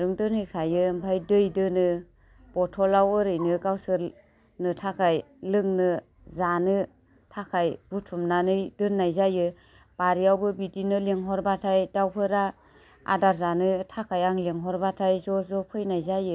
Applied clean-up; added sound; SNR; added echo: none; none; none; none.